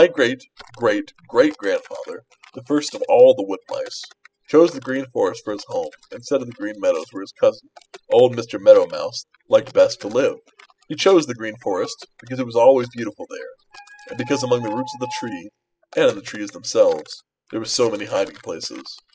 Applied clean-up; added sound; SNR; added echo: classical method spectral subtraction.